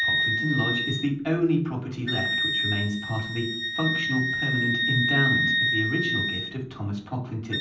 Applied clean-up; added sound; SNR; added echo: none; Wind instrument, woodwind instrument; 0 dB; reverberation time 0.6 s.